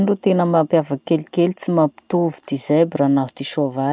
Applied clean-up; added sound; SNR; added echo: none; none; none; none.